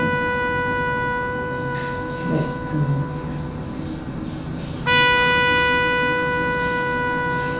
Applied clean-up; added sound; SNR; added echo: none; Trumpet; -4 dB; reverberation time 0.6 s.